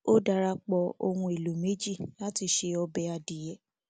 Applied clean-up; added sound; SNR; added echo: none; none; none; none.